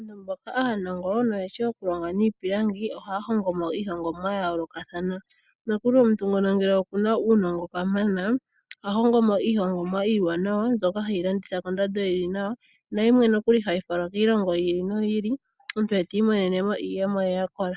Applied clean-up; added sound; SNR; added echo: none; none; none; none.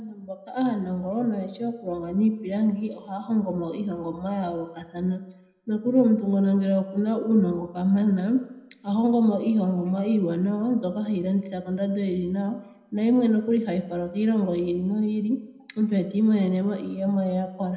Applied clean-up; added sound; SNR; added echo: none; none; none; reverberation time 0.7 s.